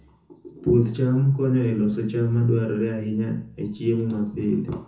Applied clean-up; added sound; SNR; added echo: none; none; none; reverberation time 0.5 s.